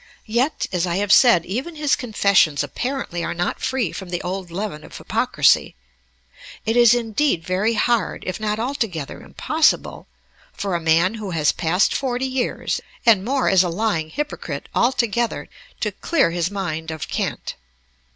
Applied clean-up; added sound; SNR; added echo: none; none; none; none.